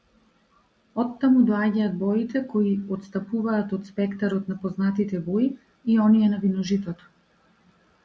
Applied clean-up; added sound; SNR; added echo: none; none; none; none.